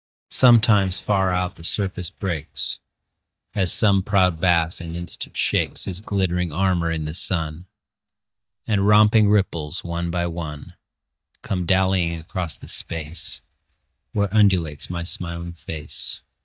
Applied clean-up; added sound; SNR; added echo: neural mask model DeepFilterNet 3.